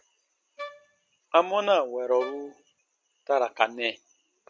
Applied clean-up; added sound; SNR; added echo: none; Wind instrument, woodwind instrument; 14 dB; none.